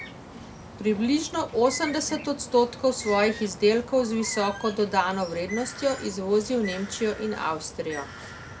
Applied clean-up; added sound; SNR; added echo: none; Bird; 14 dB; none.